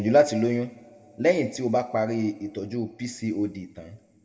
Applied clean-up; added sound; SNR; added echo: none; none; none; reverberation time 1.3 s.